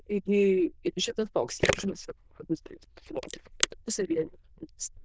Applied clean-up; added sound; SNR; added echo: neural diffusion model UNIVERSE++.